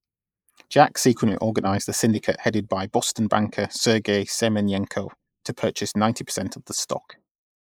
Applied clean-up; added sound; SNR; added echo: neural mask model Resemble Enhance denoiser.